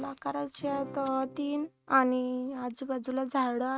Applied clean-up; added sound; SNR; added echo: neural mask model RNNoise.